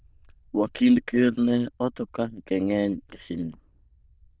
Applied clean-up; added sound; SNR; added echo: neural diffusion model UNIVERSE++.